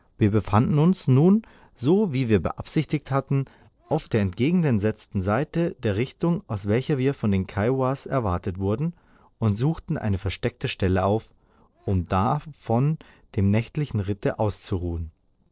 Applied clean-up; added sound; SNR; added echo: neural separator model SepFormer DNS4.